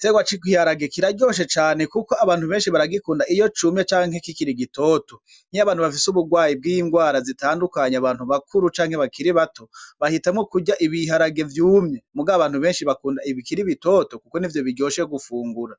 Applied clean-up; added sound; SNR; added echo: none; none; none; none.